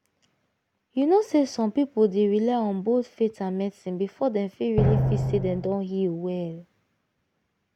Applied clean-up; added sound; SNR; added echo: none; Drum; -2 dB; none.